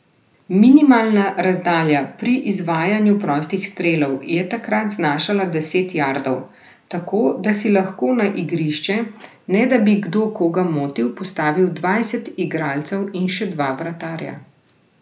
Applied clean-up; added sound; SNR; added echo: none; none; none; none.